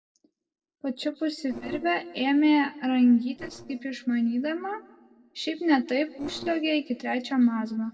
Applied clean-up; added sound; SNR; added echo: neural separator model SepFormer DNS4.